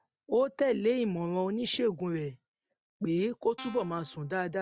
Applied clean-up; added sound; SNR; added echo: none; Guitar; 17 dB; none.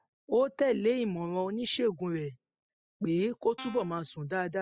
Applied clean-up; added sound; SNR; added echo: classical method spectral subtraction.